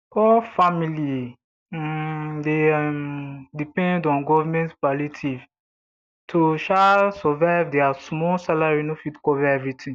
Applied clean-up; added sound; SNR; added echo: none; none; none; none.